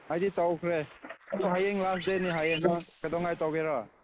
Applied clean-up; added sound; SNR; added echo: neural mask model Resemble Enhance denoiser.